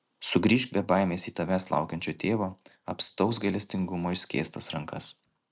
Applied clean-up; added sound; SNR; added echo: none; none; none; none.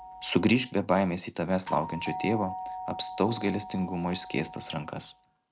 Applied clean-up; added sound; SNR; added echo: none; Doorbell; 11 dB; none.